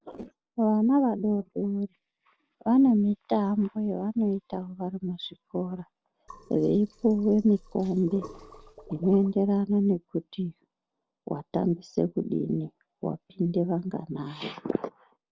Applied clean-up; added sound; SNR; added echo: neural separator model SepFormer DNS4.